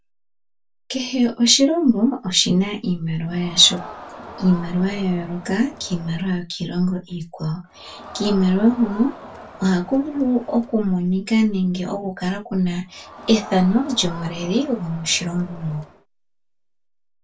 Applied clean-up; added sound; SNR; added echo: none; Crowd; 17 dB; reverberation time 0.2 s.